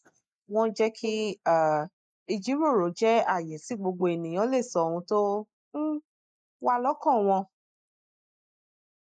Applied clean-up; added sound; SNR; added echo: neural mask model Resemble Enhance denoiser.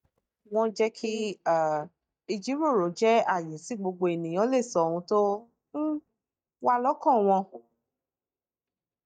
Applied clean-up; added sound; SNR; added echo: neural mask model DeepFilterNet 3.